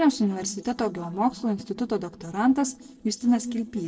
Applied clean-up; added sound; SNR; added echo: neural separator model SepFormer DNS4.